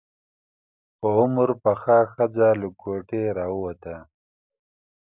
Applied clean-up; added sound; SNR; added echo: none; none; none; none.